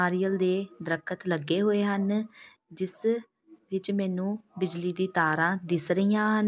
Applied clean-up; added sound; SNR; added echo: none; none; none; none.